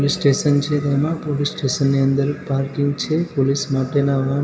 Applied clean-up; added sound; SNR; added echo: none; Bass guitar; 19 dB; reverberation time 2.0 s.